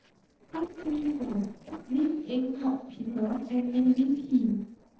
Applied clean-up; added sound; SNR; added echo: neural separator model SepFormer DNS4.